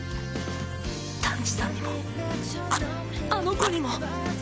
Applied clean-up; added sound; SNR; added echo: none; Fire; 10 dB; none.